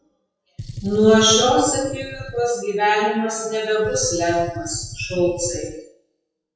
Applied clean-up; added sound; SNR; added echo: classical method WPE with log-MMSE.